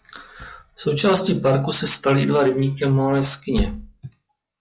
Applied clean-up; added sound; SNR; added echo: classical method log-MMSE.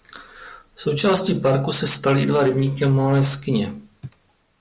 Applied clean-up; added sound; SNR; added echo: none; none; none; none.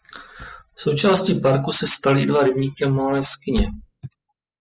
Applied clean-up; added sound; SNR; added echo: classical method spectral subtraction.